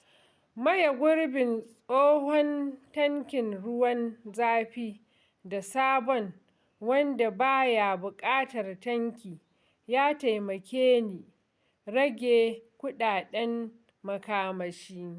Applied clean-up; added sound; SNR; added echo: none; none; none; none.